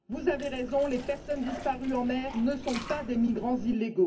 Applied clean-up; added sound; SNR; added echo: none; Liquid; 12 dB; reverberation time 0.3 s.